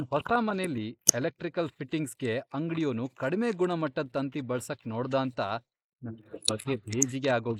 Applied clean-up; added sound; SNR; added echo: neural mask model Resemble Enhance denoiser.